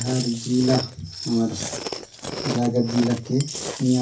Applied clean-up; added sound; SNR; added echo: none; Chewing, mastication; 10 dB; reverberation time 0.3 s.